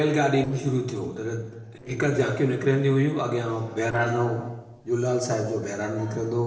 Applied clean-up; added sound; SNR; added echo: neural separator model SepFormer DNS4.